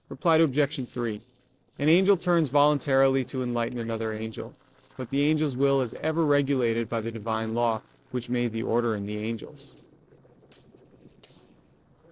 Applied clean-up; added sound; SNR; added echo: neural separator model SepFormer DNS4.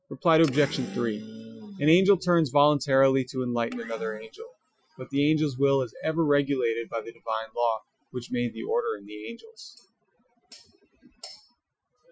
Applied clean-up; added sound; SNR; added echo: classical method Wiener filter.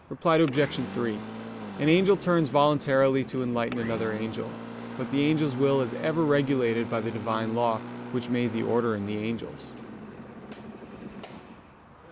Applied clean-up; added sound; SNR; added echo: none; Engine; 11 dB; none.